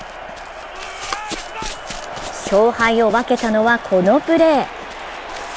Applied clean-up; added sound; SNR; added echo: none; Run; 16 dB; none.